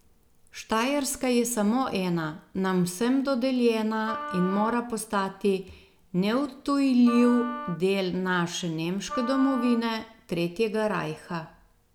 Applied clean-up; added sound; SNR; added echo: none; Wind instrument, woodwind instrument; 11 dB; none.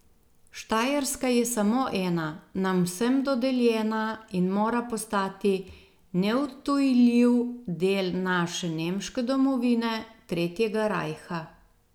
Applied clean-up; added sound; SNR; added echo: none; none; none; none.